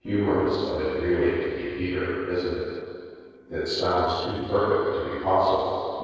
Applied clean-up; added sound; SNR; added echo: neural separator model SepFormer DNS4.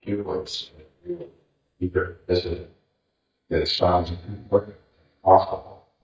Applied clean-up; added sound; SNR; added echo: neural mask model DeepFilterNet 3.